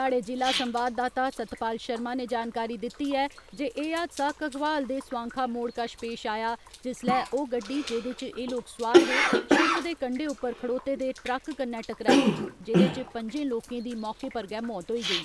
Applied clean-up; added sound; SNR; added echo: none; Cough; 0 dB; none.